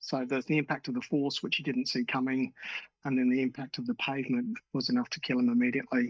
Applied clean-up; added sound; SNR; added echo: neural mask model DeepFilterNet 3.